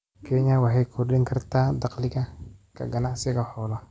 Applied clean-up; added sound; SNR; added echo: none; none; none; none.